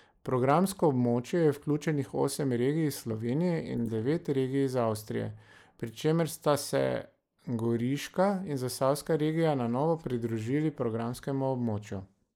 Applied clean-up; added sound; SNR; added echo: neural mask model Resemble Enhance denoiser.